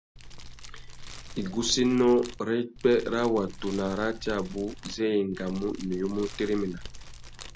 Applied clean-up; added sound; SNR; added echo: none; Fire; 12 dB; none.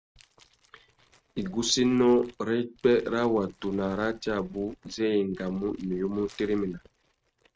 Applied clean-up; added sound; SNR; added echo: neural mask model RNNoise.